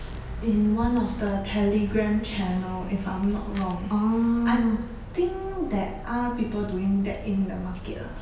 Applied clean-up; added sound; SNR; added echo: none; none; none; none.